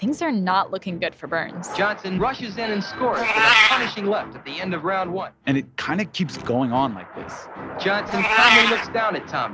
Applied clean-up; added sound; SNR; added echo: none; Meow; 0 dB; none.